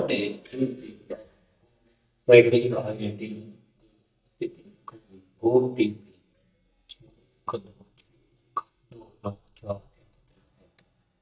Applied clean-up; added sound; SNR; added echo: neural mask model DeepFilterNet 3.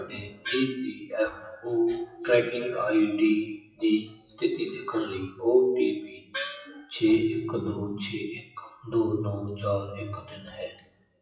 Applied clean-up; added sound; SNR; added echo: classical method WPE with log-MMSE.